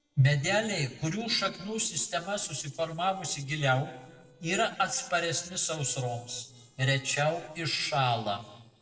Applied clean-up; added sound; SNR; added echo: neural separator model SepFormer DNS4.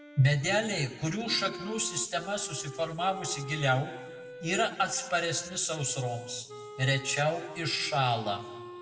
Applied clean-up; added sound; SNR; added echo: none; Wind instrument, woodwind instrument; 15 dB; reverberation time 1.4 s.